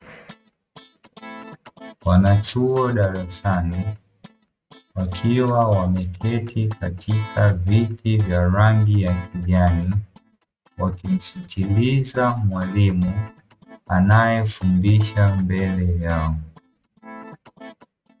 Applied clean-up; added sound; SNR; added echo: neural mask model RNNoise.